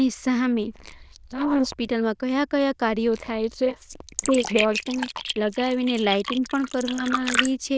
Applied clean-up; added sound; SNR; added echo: neural diffusion model UNIVERSE++.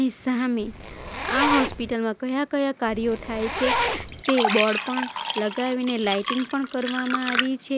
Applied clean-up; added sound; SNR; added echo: none; Zipper (clothing) + Fill (with liquid); 2 dB; none.